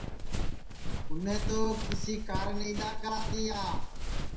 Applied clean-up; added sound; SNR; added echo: none; Run; -5 dB; reverberation time 0.6 s.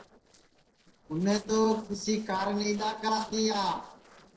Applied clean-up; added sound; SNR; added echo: neural separator model SepFormer DNS4.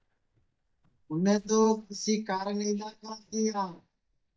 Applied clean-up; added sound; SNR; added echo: neural mask model DeepFilterNet 3.